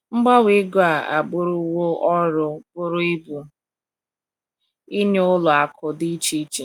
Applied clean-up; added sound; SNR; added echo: none; none; none; none.